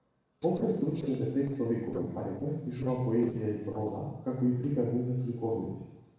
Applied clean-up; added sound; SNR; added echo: neural separator model SepFormer DNS4.